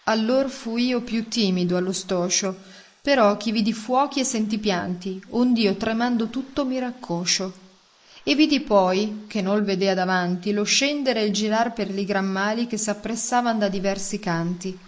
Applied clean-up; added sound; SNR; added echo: neural mask model Resemble Enhance denoiser.